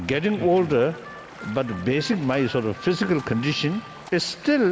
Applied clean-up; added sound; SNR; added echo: none; Stream + Harmonica; 18 dB; none.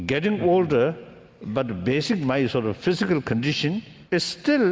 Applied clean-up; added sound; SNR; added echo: none; none; none; none.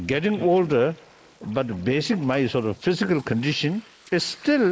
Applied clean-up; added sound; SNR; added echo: neural mask model Resemble Enhance denoiser.